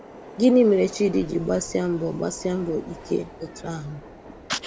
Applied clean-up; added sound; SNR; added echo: none; Subway, metro, underground; 17 dB; none.